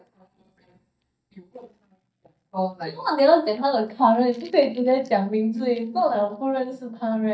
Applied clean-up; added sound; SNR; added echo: neural mask model DeepFilterNet 3.